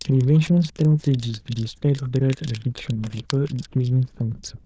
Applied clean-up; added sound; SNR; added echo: neural diffusion model UNIVERSE++.